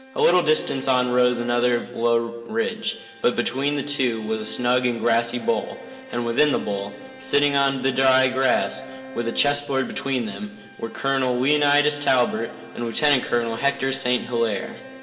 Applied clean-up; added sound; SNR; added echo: none; Bowed string instrument; 19 dB; reverberation time 1.8 s.